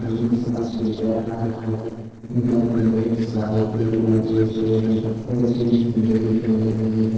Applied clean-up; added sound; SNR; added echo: neural separator model SepFormer DNS4.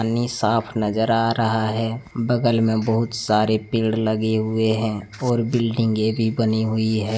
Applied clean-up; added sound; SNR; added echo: none; none; none; none.